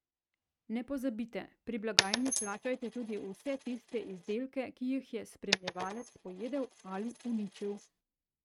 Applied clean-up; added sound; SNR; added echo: neural mask model RNNoise.